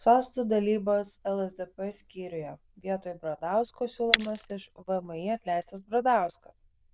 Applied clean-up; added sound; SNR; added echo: neural diffusion model UNIVERSE++.